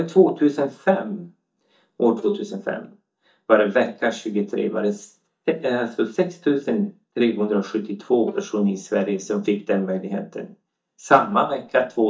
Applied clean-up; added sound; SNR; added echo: neural mask model DeepFilterNet 3.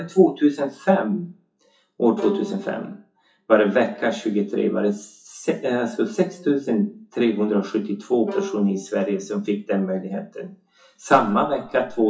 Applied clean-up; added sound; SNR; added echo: classical method WPE with log-MMSE.